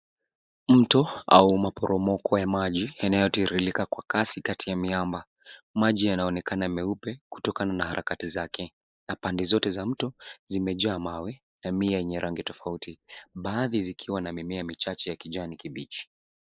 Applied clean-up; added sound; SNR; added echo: neural mask model Resemble Enhance denoiser.